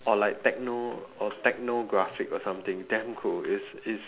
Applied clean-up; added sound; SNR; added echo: none; none; none; none.